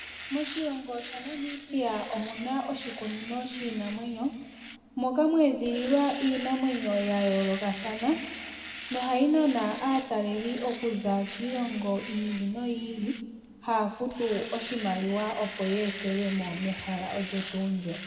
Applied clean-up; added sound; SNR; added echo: none; Domestic sounds, home sounds; 11 dB; reverberation time 1.6 s.